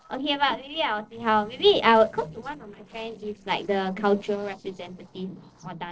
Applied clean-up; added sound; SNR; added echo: neural separator model SepFormer DNS4.